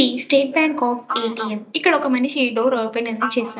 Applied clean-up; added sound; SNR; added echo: neural mask model DeepFilterNet 3.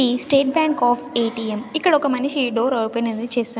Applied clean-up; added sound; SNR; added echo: none; none; none; none.